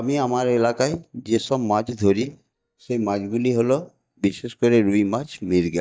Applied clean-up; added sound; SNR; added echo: neural mask model DeepFilterNet 3.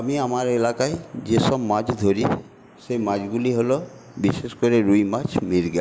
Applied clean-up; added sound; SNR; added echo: none; none; none; none.